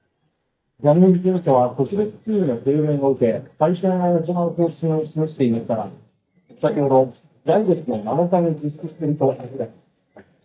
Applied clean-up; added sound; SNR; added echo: neural mask model DeepFilterNet 3.